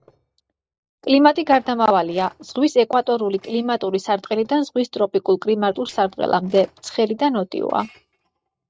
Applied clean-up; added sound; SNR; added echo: neural separator model SepFormer DNS4.